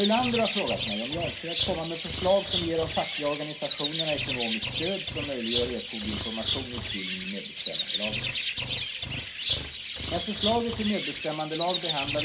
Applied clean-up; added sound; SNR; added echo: none; Bird; 1 dB; reverberation time 0.3 s.